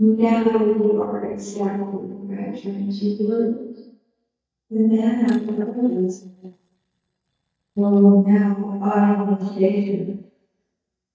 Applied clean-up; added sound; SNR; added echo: neural mask model DeepFilterNet 3.